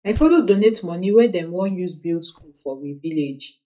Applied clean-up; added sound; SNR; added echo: neural mask model DeepFilterNet 3.